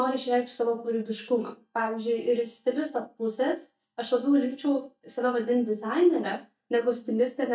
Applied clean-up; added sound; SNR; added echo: neural mask model DeepFilterNet 3.